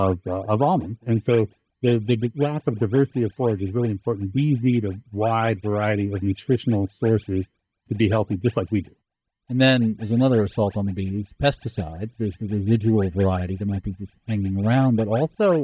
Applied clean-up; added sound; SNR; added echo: neural mask model DeepFilterNet 3.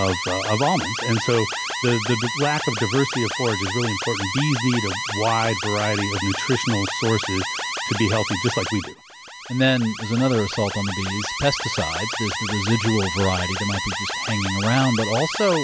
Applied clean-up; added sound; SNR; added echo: none; Alarm; 5 dB; none.